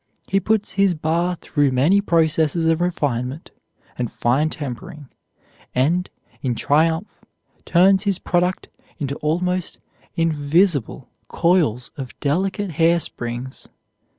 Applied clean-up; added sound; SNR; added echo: none; none; none; none.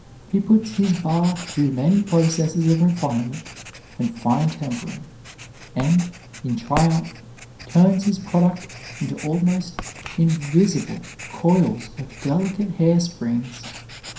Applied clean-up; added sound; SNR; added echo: none; Writing; 16 dB; reverberation time 0.5 s.